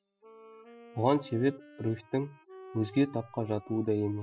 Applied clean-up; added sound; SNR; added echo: classical method spectral subtraction.